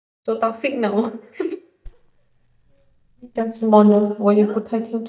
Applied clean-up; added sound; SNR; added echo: neural mask model DeepFilterNet 3.